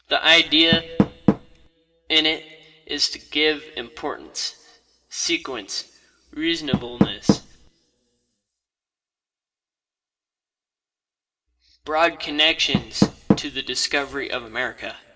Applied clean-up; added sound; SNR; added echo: none; Door; 3 dB; reverberation time 1.4 s.